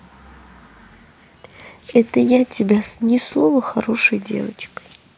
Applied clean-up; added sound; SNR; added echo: none; none; none; none.